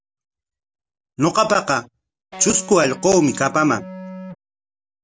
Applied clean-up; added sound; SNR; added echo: none; Electric guitar; 14 dB; none.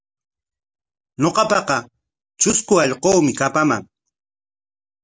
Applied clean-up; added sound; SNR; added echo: none; none; none; none.